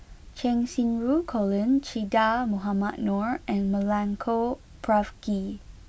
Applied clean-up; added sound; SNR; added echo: none; none; none; none.